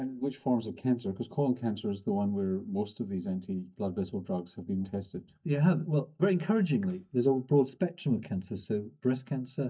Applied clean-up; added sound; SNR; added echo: neural mask model DeepFilterNet 3.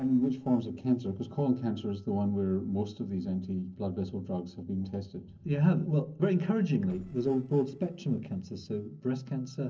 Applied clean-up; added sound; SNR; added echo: neural separator model SepFormer DNS4.